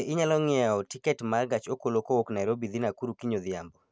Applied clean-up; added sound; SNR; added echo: none; none; none; none.